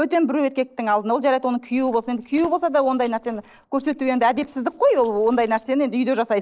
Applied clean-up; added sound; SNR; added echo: neural separator model SepFormer DNS4.